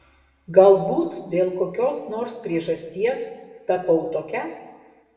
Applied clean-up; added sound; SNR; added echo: none; none; none; reverberation time 1.0 s.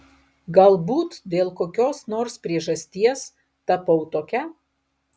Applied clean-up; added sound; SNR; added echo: none; none; none; none.